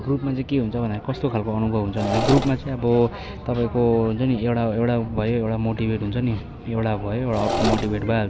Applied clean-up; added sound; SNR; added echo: none; Engine / Mechanisms; 4 dB; none.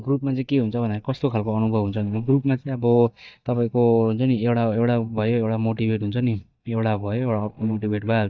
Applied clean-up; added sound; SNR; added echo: neural mask model DeepFilterNet 3.